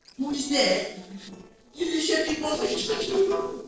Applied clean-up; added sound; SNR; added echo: neural separator model SepFormer DNS4.